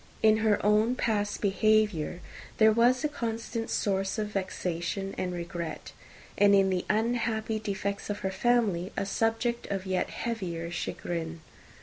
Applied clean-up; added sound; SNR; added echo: none; none; none; none.